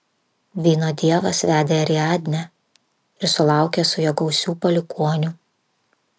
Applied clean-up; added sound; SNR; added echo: none; none; none; none.